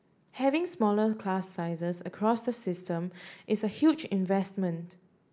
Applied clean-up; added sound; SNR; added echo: none; none; none; none.